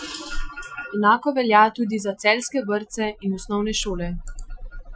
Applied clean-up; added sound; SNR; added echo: classical method Wiener filter.